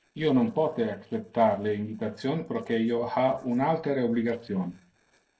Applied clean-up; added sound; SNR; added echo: neural separator model SepFormer DNS4.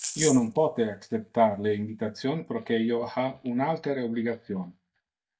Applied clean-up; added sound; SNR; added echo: neural mask model DeepFilterNet 3.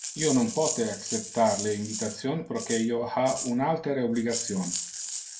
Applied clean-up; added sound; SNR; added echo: none; Rattle (instrument); 8 dB; reverberation time 0.2 s.